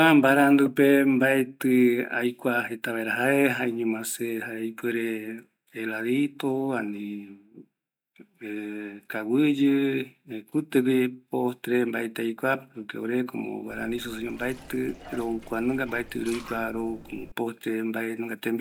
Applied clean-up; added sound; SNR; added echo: none; Liquid; 19 dB; none.